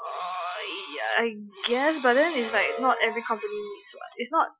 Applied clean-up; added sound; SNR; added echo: classical method Wiener filter.